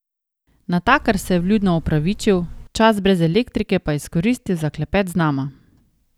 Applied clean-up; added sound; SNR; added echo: none; Buzz; 14 dB; none.